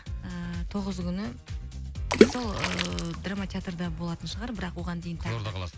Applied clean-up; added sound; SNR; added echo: none; Water / Splash, splatter; -4 dB; none.